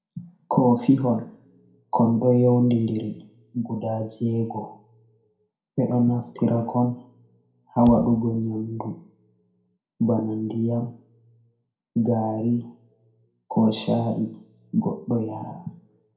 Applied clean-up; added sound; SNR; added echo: none; Thump, thud; 14 dB; reverberation time 0.5 s.